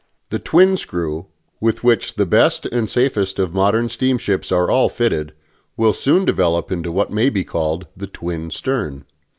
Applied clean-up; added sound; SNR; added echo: none; none; none; none.